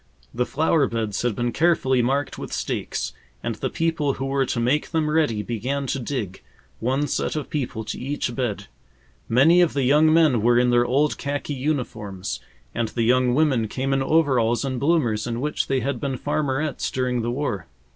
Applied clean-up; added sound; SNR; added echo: none; none; none; none.